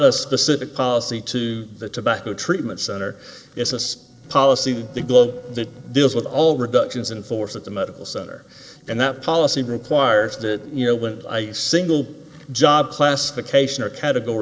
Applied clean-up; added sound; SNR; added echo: neural separator model SepFormer DNS4.